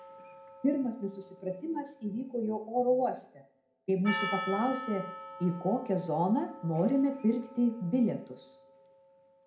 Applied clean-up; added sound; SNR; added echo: none; Percussion; 12 dB; reverberation time 0.4 s.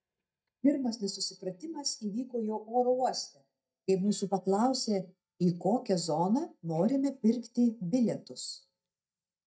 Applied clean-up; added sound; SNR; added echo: neural mask model DeepFilterNet 3.